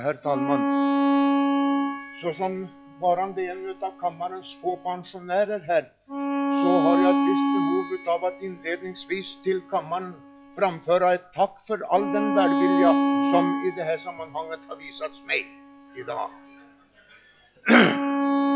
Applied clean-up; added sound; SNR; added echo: classical method log-MMSE.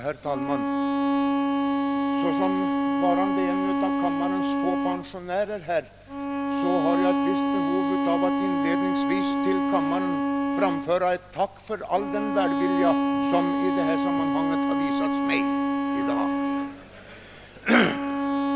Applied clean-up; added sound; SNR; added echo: none; Bowed string instrument; -4 dB; none.